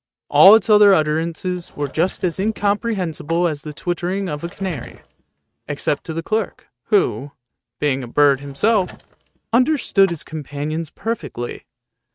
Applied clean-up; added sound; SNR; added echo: neural mask model RNNoise.